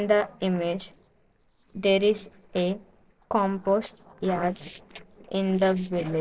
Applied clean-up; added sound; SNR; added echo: neural separator model SepFormer DNS4.